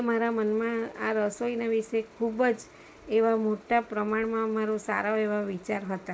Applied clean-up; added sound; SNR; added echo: none; none; none; none.